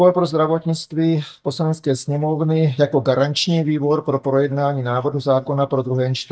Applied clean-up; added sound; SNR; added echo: neural mask model DeepFilterNet 3.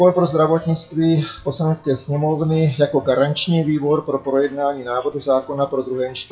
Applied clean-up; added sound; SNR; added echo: classical method WPE with log-MMSE.